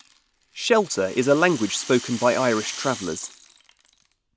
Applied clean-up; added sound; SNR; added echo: none; Rattle; 15 dB; none.